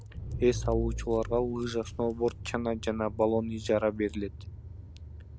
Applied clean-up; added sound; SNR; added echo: none; Engine / Car; 8 dB; none.